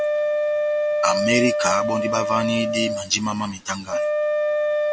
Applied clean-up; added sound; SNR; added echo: none; Wind instrument, woodwind instrument; -2 dB; none.